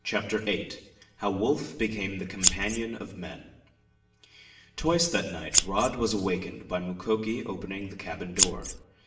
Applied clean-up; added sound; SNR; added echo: none; Scissors; -5 dB; reverberation time 0.8 s.